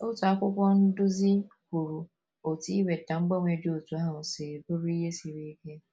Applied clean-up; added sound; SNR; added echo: none; none; none; none.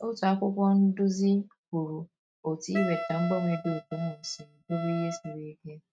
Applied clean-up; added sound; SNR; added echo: neural mask model RNNoise.